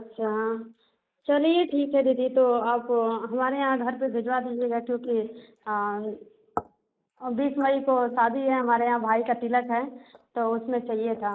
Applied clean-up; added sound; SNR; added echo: neural mask model Resemble Enhance denoiser.